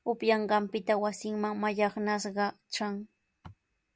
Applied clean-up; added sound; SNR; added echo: none; none; none; none.